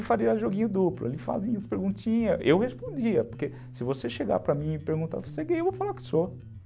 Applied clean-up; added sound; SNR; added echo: none; Bass guitar; 15 dB; none.